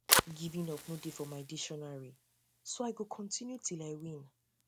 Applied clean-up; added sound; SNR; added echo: none; Fire; -4 dB; none.